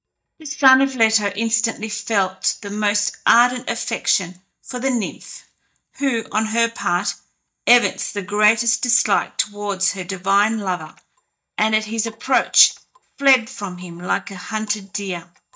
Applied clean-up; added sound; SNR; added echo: neural mask model DeepFilterNet 3.